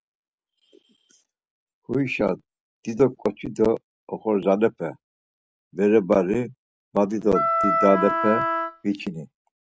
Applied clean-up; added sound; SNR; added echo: none; Wind instrument, woodwind instrument; -1 dB; none.